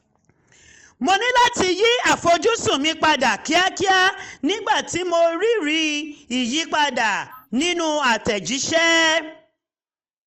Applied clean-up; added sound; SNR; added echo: neural mask model Resemble Enhance denoiser.